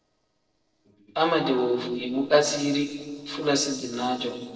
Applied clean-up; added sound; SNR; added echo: neural separator model SepFormer DNS4.